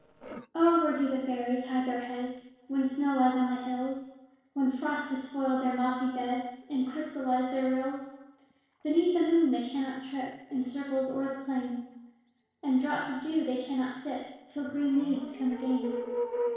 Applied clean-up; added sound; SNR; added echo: neural separator model SepFormer DNS4.